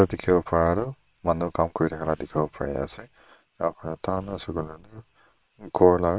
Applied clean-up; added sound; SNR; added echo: neural separator model SepFormer WHAM!.